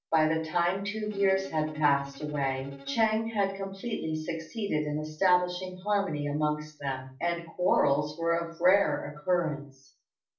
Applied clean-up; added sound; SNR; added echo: neural separator model SepFormer DNS4.